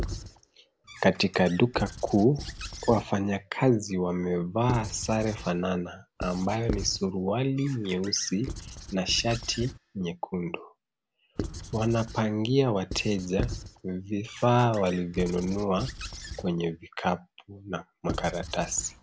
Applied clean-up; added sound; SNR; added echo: none; Squeak / Writing; 12 dB; none.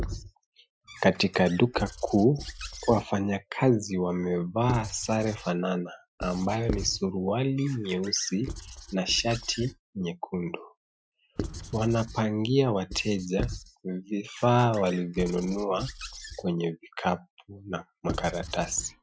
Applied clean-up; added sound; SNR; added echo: classical method Wiener filter.